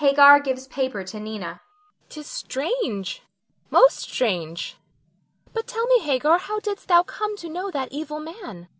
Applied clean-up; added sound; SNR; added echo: none; none; none; none.